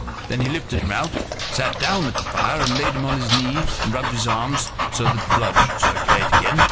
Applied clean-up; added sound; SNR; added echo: none; Dog; -3 dB; none.